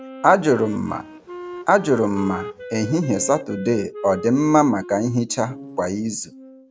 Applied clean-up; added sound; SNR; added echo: none; Wind instrument, woodwind instrument + Piano; 15 dB; none.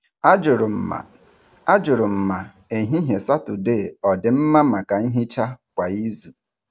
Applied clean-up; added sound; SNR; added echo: none; none; none; none.